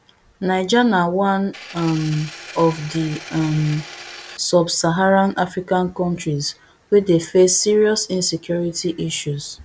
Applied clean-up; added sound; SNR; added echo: none; Engine; 16 dB; none.